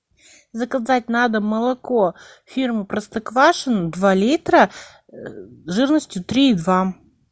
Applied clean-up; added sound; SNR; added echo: none; none; none; none.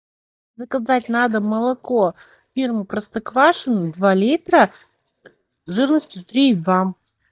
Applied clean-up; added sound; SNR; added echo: neural mask model DeepFilterNet 3.